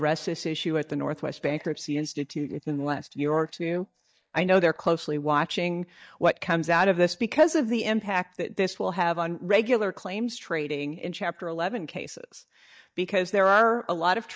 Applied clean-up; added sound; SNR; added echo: neural mask model DeepFilterNet 3.